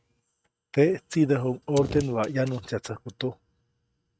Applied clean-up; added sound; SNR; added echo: neural mask model RNNoise.